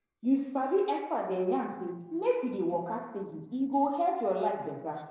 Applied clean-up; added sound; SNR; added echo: neural separator model SepFormer DNS4.